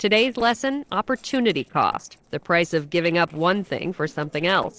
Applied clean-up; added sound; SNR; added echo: neural separator model SepFormer DNS4.